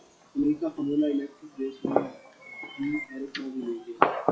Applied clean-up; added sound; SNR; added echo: classical method WPE with log-MMSE.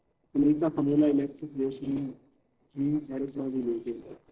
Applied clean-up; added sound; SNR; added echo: neural separator model SepFormer DNS4.